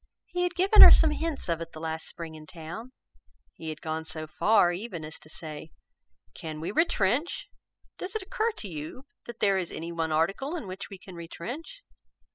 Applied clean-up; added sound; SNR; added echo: classical method spectral subtraction.